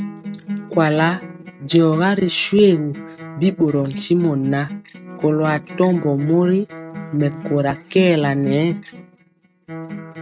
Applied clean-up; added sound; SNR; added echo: neural mask model RNNoise.